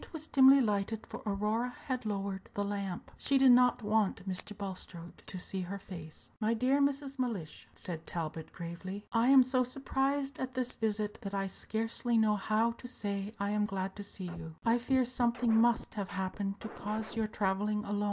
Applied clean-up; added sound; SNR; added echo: none; Scratching (performance technique); 16 dB; none.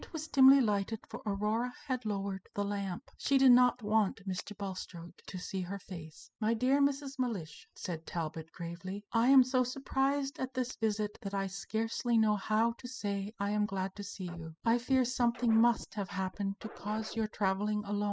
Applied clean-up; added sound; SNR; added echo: classical method spectral subtraction.